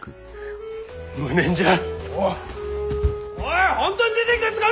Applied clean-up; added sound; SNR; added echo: none; none; none; none.